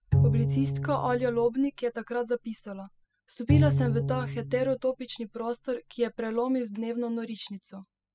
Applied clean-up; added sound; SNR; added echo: classical method spectral subtraction.